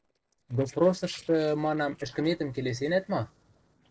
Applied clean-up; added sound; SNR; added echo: neural separator model SepFormer DNS4.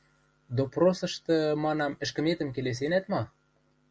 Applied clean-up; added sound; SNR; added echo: none; none; none; none.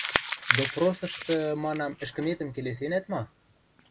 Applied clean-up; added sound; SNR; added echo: none; Crumpling, crinkling; 3 dB; none.